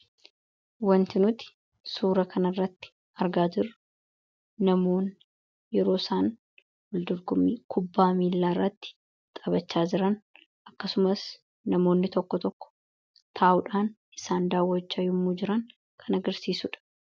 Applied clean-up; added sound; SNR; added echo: none; none; none; none.